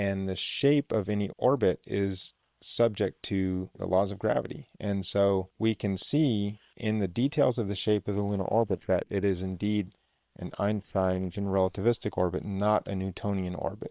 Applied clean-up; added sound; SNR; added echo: neural separator model SepFormer WHAM!.